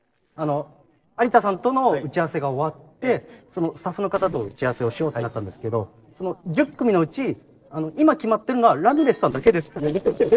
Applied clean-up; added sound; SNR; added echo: neural separator model SepFormer DNS4.